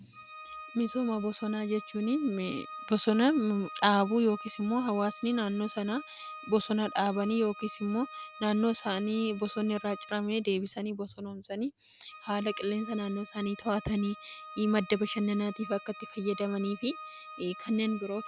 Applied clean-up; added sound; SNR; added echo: none; Organ; 15 dB; none.